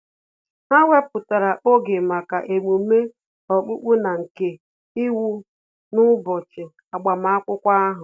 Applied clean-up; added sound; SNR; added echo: none; none; none; none.